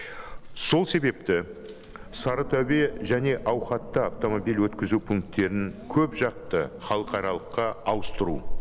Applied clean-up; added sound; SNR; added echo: none; Wind; 9 dB; none.